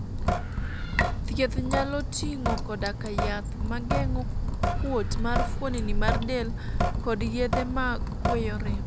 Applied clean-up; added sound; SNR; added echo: none; Drip / Sink (filling or washing); -4 dB; none.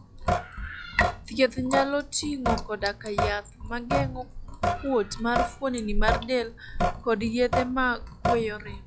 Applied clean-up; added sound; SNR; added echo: classical method log-MMSE.